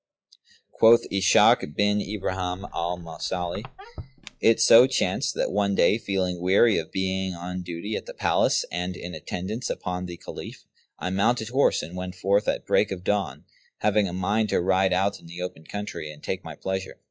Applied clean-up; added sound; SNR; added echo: classical method log-MMSE.